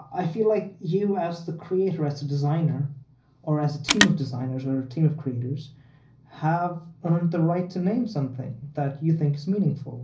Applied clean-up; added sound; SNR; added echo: none; Telephone; 4 dB; reverberation time 0.5 s.